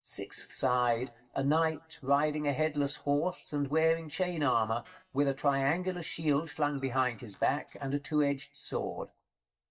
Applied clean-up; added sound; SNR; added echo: neural mask model DeepFilterNet 3.